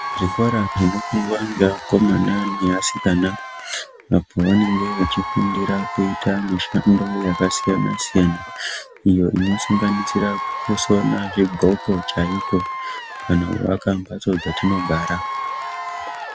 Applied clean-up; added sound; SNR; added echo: none; Applause / Crowd / Cheering; 9 dB; none.